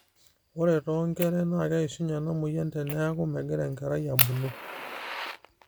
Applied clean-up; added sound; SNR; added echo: none; Fire; 7 dB; none.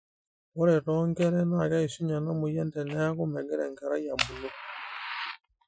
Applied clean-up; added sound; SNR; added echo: classical method Wiener filter.